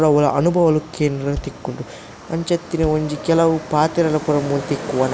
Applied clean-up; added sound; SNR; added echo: none; Bass drum; 18 dB; none.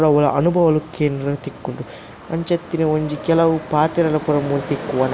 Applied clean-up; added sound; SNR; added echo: none; none; none; none.